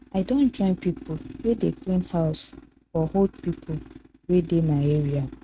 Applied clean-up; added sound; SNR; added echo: neural mask model RNNoise.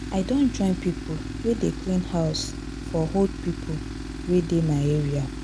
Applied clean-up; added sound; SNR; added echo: none; Tools; 7 dB; none.